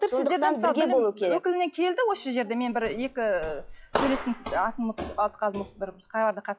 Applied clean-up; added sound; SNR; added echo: classical method log-MMSE.